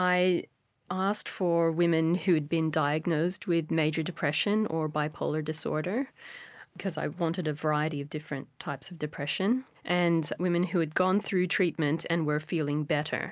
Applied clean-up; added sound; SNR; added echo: none; none; none; none.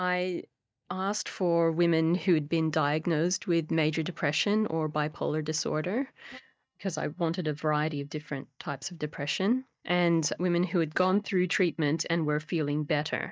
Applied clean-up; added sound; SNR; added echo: neural mask model DeepFilterNet 3.